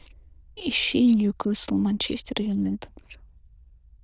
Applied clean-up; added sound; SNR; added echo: neural diffusion model UNIVERSE++.